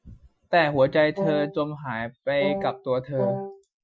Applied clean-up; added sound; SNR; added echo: classical method Wiener filter.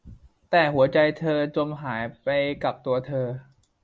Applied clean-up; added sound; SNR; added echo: none; none; none; none.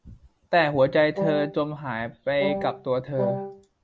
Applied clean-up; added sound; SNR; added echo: none; Wind instrument, woodwind instrument; 5 dB; none.